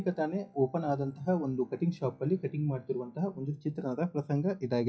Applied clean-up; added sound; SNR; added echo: classical method WPE with log-MMSE.